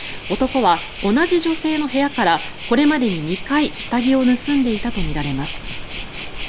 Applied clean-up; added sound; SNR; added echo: none; Waves, surf; 9 dB; none.